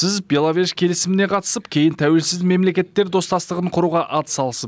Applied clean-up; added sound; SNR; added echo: none; none; none; none.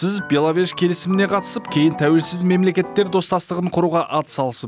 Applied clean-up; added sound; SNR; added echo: none; Piano; 15 dB; none.